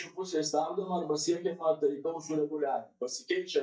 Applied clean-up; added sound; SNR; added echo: neural mask model DeepFilterNet 3.